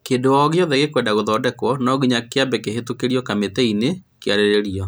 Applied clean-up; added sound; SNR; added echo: none; none; none; none.